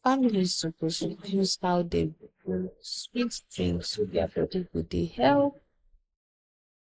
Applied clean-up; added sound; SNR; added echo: neural mask model Resemble Enhance denoiser.